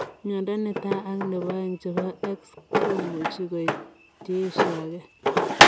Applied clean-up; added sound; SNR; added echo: none; Drawer open or close; -5 dB; none.